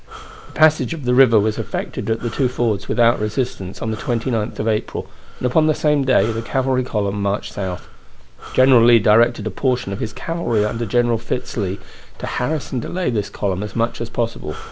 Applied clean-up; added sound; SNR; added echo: none; Breathing; 13 dB; none.